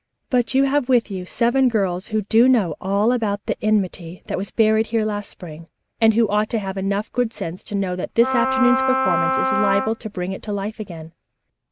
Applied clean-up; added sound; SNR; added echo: none; Wind instrument, woodwind instrument; 1 dB; none.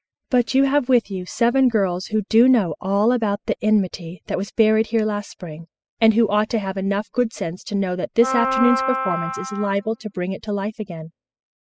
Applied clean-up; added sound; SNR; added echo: classical method spectral subtraction.